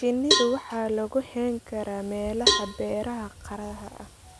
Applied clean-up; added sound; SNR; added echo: none; Cowbell; 1 dB; none.